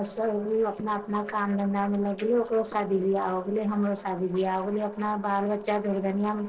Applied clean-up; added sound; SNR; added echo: neural separator model SepFormer DNS4.